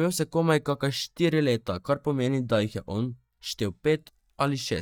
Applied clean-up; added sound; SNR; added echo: neural mask model DeepFilterNet 3.